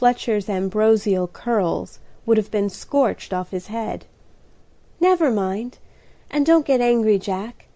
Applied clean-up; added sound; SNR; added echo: none; none; none; none.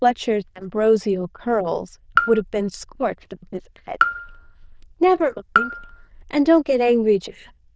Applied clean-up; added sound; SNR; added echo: neural diffusion model UNIVERSE++.